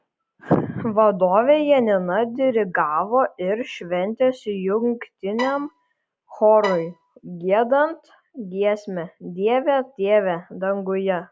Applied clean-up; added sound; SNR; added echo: none; Bowed string instrument; 13 dB; none.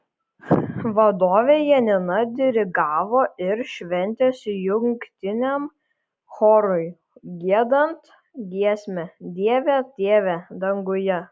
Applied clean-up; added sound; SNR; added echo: none; none; none; none.